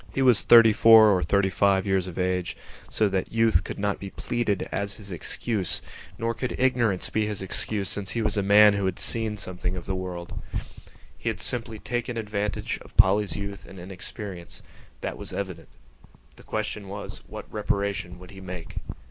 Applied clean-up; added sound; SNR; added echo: none; none; none; none.